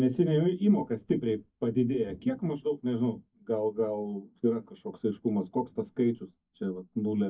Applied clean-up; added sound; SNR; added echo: neural mask model DeepFilterNet 3.